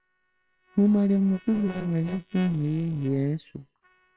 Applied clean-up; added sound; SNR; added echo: neural separator model SepFormer WHAMR!.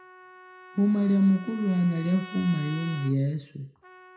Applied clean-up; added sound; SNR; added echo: none; Trumpet; 18 dB; reverberation time 0.5 s.